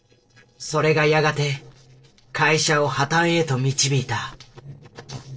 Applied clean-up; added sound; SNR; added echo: neural separator model SepFormer DNS4.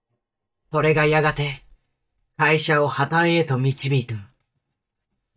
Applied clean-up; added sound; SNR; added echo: neural mask model DeepFilterNet 3.